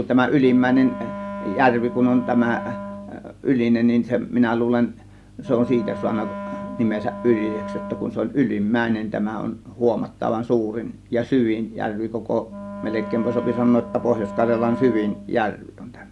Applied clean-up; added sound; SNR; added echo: none; Wind instrument, woodwind instrument; 11 dB; none.